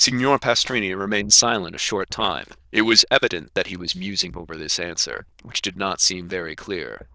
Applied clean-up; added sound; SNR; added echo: neural diffusion model UNIVERSE++.